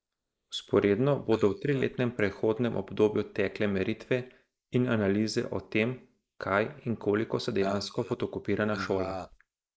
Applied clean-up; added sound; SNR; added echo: neural mask model Resemble Enhance denoiser.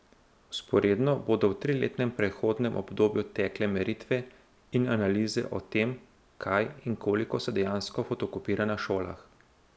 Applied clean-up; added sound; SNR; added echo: none; none; none; none.